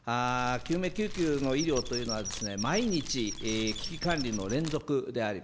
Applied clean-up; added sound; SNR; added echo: none; Squeak / Chirp, tweet + Fire; 7 dB; none.